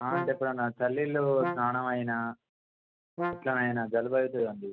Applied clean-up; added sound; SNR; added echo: neural mask model RNNoise.